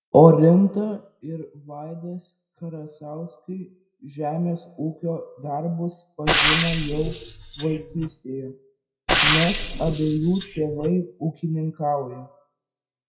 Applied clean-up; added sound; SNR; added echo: classical method WPE with log-MMSE.